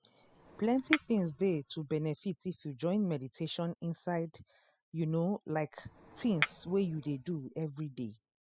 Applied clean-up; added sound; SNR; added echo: classical method spectral subtraction.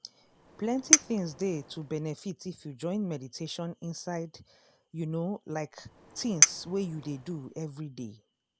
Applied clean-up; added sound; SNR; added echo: none; Chink, clink; -5 dB; none.